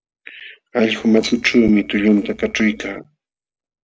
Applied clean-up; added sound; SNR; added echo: neural separator model SepFormer DNS4.